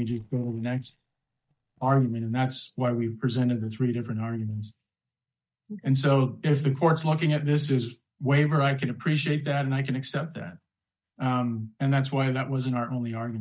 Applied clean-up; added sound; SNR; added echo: neural mask model DeepFilterNet 3.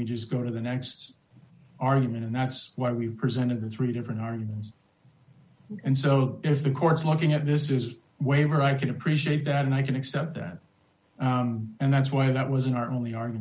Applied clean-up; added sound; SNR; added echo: none; none; none; none.